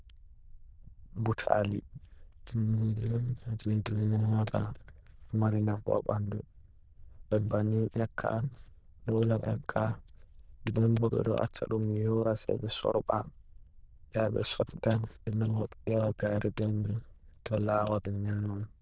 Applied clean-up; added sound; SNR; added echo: neural diffusion model UNIVERSE++.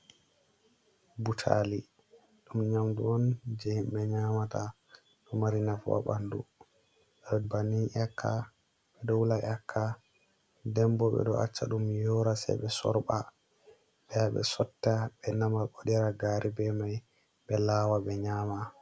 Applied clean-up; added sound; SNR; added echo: none; none; none; none.